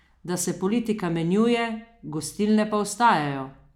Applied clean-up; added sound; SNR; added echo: none; none; none; none.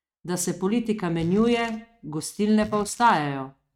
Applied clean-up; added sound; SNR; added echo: neural mask model RNNoise.